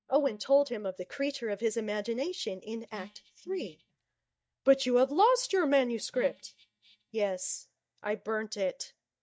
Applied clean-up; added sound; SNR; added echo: neural mask model DeepFilterNet 3.